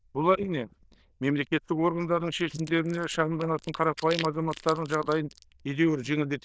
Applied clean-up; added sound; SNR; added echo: neural diffusion model UNIVERSE++.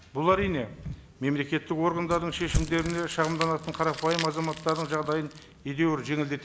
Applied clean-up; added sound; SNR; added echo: none; Crumpling, crinkling / Crushing; 8 dB; none.